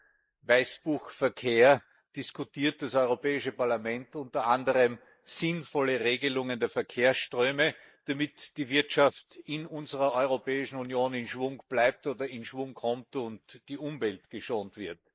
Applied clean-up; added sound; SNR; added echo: neural mask model Resemble Enhance denoiser.